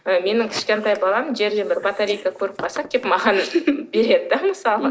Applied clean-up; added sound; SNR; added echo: neural mask model Resemble Enhance denoiser.